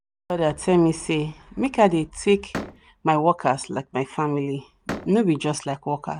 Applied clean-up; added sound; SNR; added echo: none; Slam; 14 dB; none.